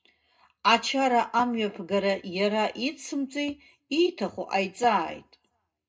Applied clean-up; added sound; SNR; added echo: none; none; none; reverberation time 0.2 s.